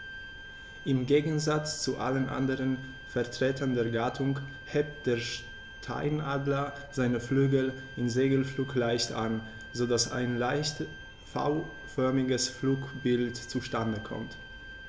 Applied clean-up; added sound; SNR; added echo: none; Bowed string instrument; 16 dB; none.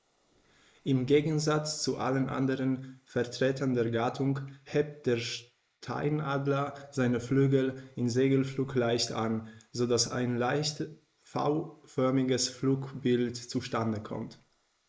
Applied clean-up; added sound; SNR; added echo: neural mask model Resemble Enhance denoiser.